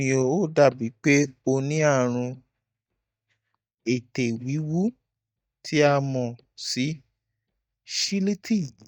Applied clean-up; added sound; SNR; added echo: neural mask model DeepFilterNet 3.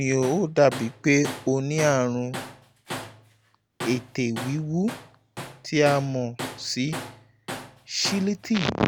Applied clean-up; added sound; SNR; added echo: none; Tools; 13 dB; none.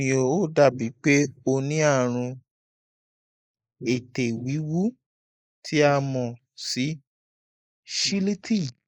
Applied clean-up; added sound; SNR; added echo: neural mask model Resemble Enhance denoiser.